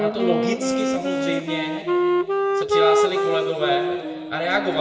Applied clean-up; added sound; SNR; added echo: none; Wind instrument, woodwind instrument; -4 dB; reverberation time 2.4 s.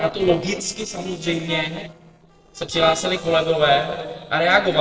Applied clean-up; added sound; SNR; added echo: neural separator model SepFormer DNS4.